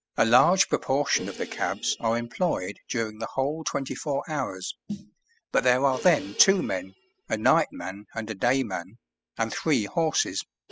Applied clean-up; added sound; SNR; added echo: classical method spectral subtraction.